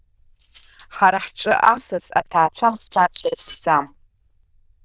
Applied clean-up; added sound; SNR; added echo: neural diffusion model UNIVERSE++.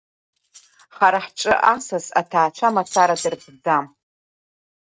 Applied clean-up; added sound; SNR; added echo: neural mask model RNNoise.